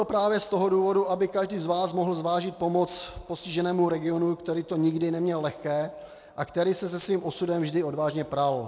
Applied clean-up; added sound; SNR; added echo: none; none; none; none.